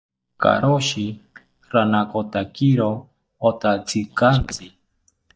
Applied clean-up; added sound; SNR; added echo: neural mask model DeepFilterNet 3.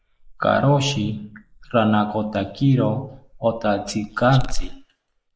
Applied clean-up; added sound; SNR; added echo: neural mask model Resemble Enhance denoiser.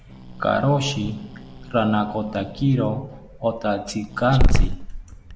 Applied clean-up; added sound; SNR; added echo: none; Growling; 1 dB; none.